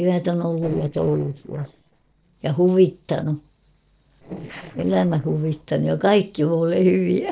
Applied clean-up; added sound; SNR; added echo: neural separator model SepFormer DNS4.